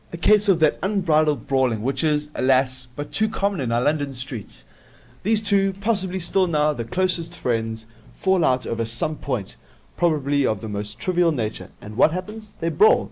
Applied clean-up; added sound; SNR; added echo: none; none; none; none.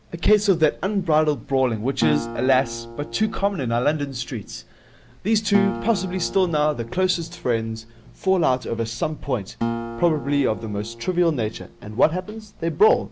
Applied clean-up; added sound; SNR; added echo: none; Acoustic guitar; 11 dB; none.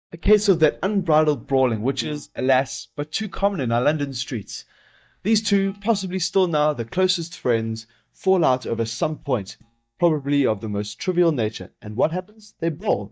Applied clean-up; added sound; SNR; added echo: neural mask model DeepFilterNet 3.